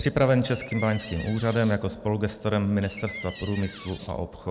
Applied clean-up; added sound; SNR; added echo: none; Door; 16 dB; none.